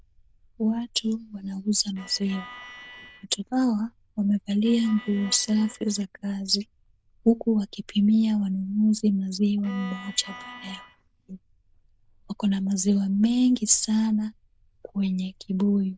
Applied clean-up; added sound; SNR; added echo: neural diffusion model UNIVERSE++.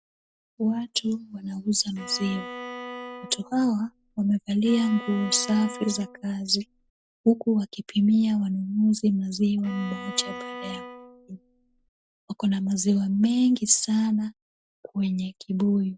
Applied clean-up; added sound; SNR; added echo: none; Bowed string instrument; 14 dB; none.